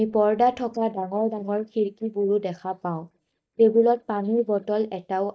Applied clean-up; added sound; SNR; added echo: neural mask model DeepFilterNet 3.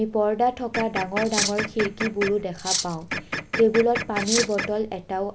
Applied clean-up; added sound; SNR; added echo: none; Cutlery, silverware + Printer; 4 dB; none.